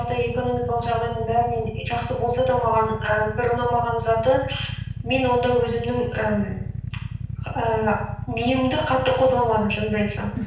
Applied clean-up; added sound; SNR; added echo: none; Idling / Motorcycle; 7 dB; reverberation time 0.5 s.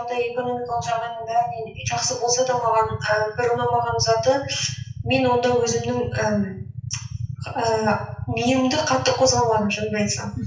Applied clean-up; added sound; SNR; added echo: classical method WPE with log-MMSE.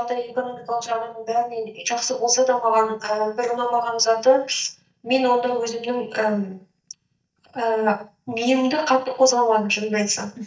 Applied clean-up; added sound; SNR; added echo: neural mask model DeepFilterNet 3.